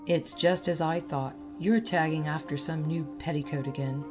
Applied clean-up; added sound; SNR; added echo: none; Piano; 14 dB; none.